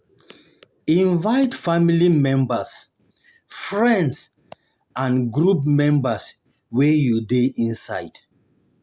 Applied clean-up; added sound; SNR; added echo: none; none; none; none.